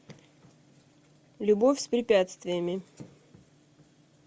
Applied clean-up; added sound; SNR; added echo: none; none; none; none.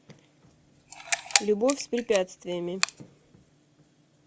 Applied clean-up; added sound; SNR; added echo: none; Camera; 1 dB; none.